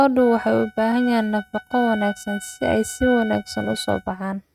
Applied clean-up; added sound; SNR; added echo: neural mask model RNNoise.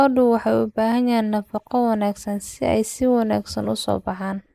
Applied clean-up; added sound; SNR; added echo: neural mask model Resemble Enhance denoiser.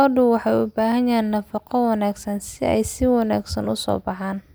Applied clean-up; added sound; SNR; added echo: none; none; none; none.